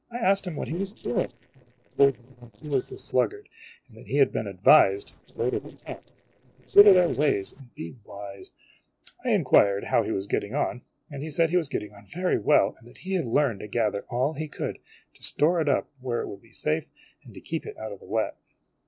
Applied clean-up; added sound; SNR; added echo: neural separator model SepFormer DNS4.